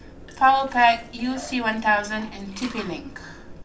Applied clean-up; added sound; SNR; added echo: none; Liquid; 16 dB; reverberation time 0.3 s.